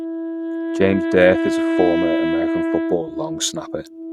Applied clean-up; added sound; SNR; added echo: neural mask model RNNoise.